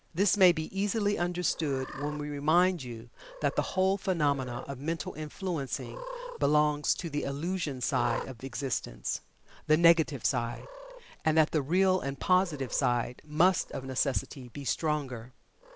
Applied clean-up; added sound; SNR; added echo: none; Cat; 17 dB; none.